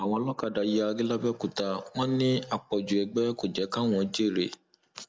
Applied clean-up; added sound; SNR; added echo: none; none; none; none.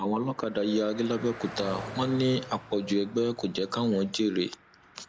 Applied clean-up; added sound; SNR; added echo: none; Car passing by; 17 dB; none.